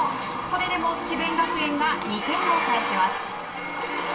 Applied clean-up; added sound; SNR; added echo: none; Walk, footsteps / Subway, metro, underground; 20 dB; reverberation time 0.2 s.